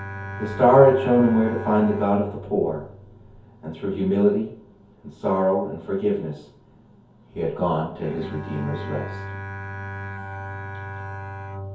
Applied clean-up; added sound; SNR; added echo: none; Bowed string instrument; 12 dB; reverberation time 0.6 s.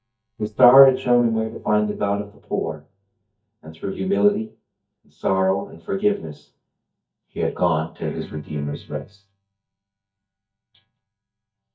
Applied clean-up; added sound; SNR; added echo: neural mask model DeepFilterNet 3.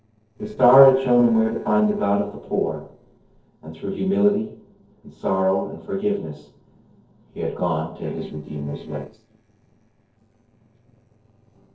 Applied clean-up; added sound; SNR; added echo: neural separator model SepFormer DNS4.